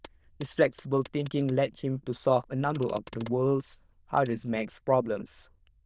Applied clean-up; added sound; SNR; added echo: neural diffusion model UNIVERSE++.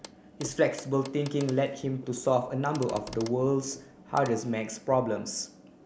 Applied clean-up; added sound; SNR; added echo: none; Clock; 19 dB; none.